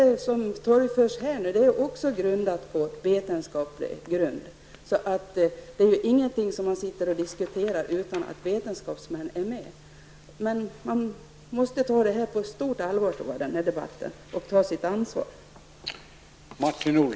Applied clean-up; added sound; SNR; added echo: none; none; none; none.